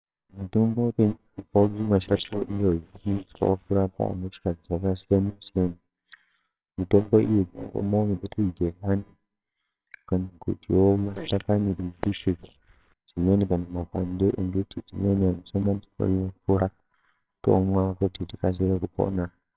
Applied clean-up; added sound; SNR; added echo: neural separator model SepFormer WHAMR!.